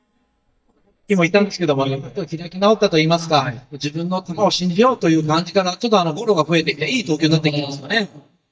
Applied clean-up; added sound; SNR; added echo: neural mask model DeepFilterNet 3.